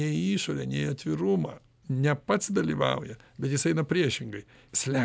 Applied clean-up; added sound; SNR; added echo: none; none; none; none.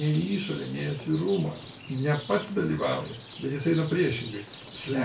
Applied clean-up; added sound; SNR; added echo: none; Rain; 15 dB; reverberation time 0.3 s.